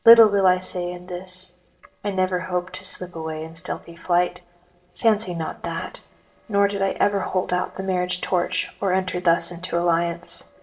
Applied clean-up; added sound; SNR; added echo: neural separator model SepFormer DNS4.